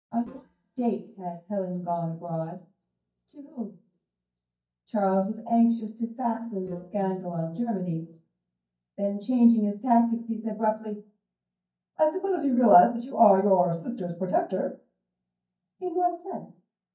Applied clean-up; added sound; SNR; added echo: neural mask model DeepFilterNet 3.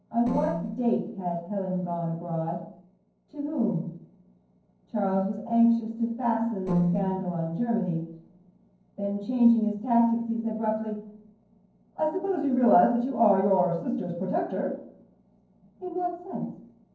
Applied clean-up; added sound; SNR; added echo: neural separator model SepFormer DNS4.